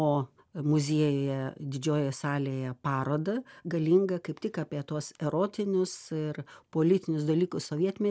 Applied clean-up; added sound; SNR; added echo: none; none; none; none.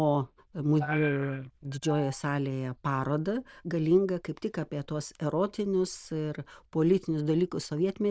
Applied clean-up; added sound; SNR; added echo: neural diffusion model UNIVERSE++.